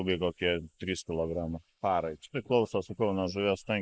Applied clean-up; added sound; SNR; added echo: neural mask model Resemble Enhance denoiser.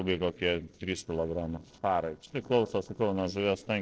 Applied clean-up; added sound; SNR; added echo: neural separator model SepFormer DNS4.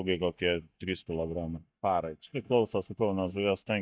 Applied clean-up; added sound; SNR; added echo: neural mask model DeepFilterNet 3.